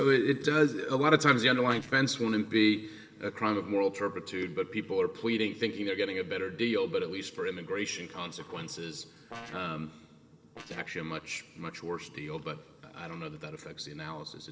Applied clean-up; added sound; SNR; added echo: neural separator model SepFormer DNS4.